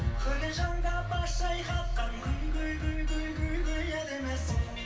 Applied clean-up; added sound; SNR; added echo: none; none; none; reverberation time 0.3 s.